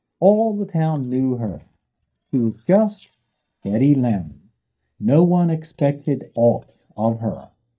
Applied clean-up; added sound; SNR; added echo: neural mask model DeepFilterNet 3.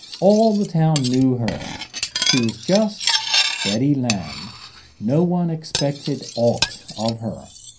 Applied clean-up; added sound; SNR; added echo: none; Cutlery, silverware; 6 dB; reverberation time 0.3 s.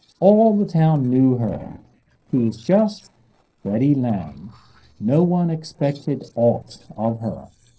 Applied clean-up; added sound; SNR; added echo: neural separator model SepFormer DNS4.